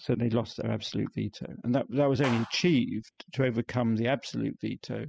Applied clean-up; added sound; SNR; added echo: classical method spectral subtraction.